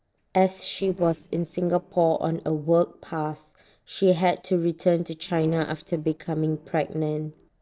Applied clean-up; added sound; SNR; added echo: neural separator model SepFormer DNS4.